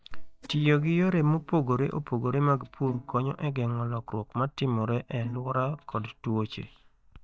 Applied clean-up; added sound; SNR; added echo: neural mask model DeepFilterNet 3.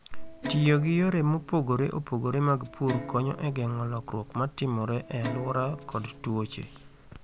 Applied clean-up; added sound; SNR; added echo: none; Guitar; 14 dB; none.